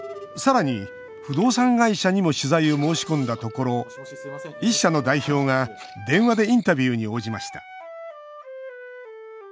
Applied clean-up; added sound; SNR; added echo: none; Wind instrument, woodwind instrument; 17 dB; none.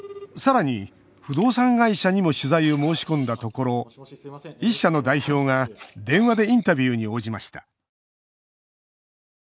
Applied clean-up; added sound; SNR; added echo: none; none; none; none.